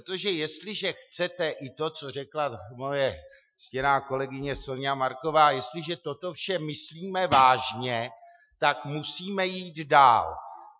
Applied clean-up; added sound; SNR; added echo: classical method Wiener filter.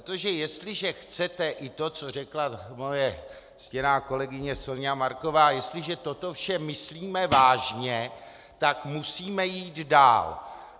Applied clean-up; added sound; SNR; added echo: none; Hi-hat; 7 dB; none.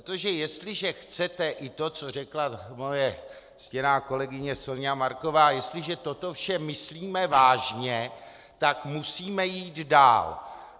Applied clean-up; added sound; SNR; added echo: neural separator model SepFormer DNS4.